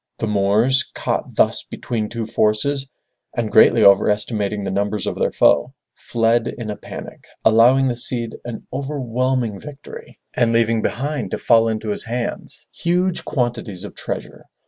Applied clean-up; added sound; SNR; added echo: none; none; none; none.